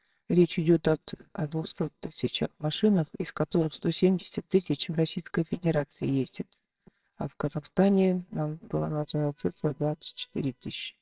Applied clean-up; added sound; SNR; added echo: neural separator model SepFormer WHAMR!.